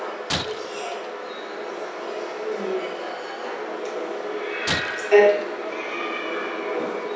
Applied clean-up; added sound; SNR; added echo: none; Shatter; 10 dB; reverberation time 0.6 s.